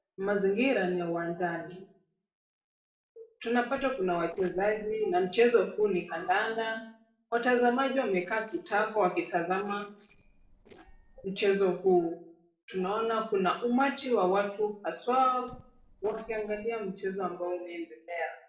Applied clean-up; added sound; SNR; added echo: neural separator model SepFormer DNS4.